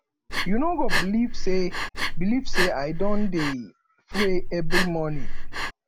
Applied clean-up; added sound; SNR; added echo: none; Breathing; -4 dB; none.